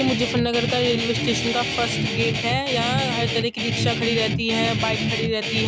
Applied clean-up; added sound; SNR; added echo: none; Guitar; 1 dB; none.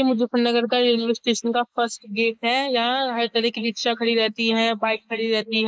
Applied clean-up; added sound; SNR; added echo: neural mask model Resemble Enhance denoiser.